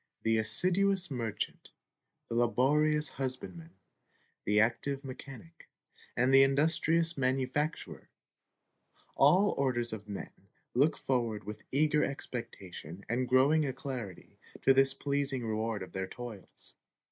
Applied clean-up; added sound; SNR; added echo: neural mask model Resemble Enhance denoiser.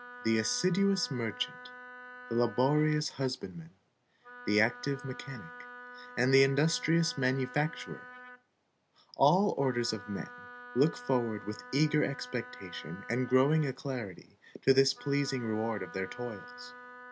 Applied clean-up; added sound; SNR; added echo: none; Wind instrument, woodwind instrument; 17 dB; none.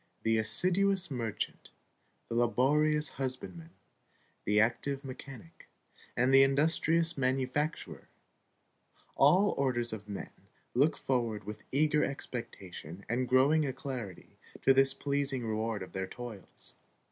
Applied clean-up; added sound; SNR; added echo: none; none; none; none.